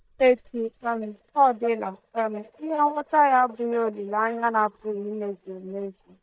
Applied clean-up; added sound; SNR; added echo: neural mask model DeepFilterNet 3.